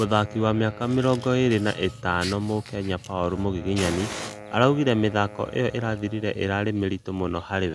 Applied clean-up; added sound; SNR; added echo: none; Fire + Wind instrument, woodwind instrument; 15 dB; none.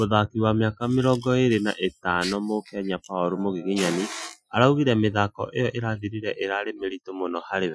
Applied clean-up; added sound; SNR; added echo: classical method Wiener filter.